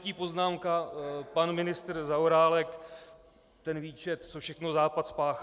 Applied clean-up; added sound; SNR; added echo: none; none; none; none.